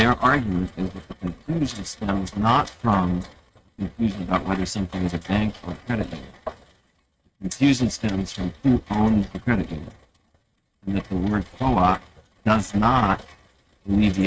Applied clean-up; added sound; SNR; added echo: neural mask model RNNoise.